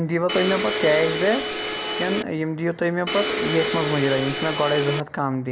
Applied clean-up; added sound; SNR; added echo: none; Domestic sounds, home sounds; 3 dB; none.